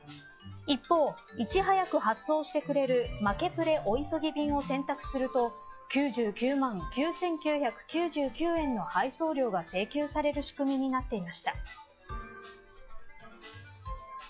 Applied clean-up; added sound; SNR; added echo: classical method log-MMSE.